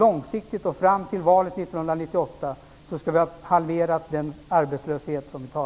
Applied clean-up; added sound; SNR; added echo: none; none; none; none.